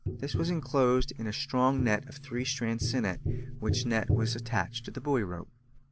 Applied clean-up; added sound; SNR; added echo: none; Tap; 4 dB; none.